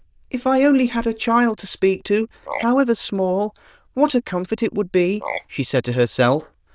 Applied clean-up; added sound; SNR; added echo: neural diffusion model UNIVERSE++.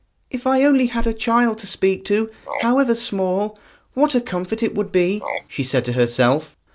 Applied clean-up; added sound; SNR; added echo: none; Frog; 15 dB; none.